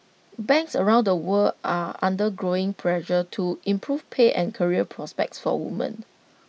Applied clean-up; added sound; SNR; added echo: none; none; none; none.